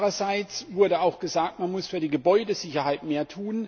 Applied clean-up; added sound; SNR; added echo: none; none; none; none.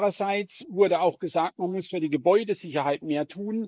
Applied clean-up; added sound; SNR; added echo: neural mask model Resemble Enhance denoiser.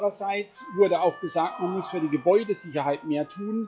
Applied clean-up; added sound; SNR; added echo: classical method log-MMSE.